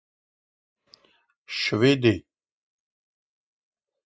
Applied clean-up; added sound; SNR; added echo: none; none; none; none.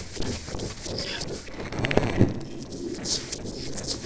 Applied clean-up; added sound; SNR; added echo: neural separator model SepFormer DNS4.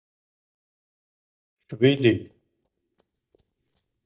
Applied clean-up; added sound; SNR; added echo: neural mask model DeepFilterNet 3.